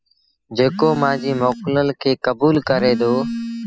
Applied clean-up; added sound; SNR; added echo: classical method spectral subtraction.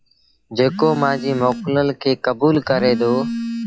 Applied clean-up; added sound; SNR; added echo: classical method log-MMSE.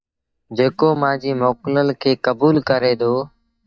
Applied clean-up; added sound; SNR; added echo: neural mask model DeepFilterNet 3.